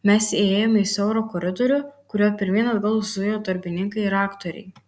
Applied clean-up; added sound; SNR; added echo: none; none; none; none.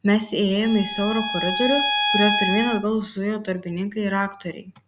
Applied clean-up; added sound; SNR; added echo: none; Bowed string instrument; 1 dB; none.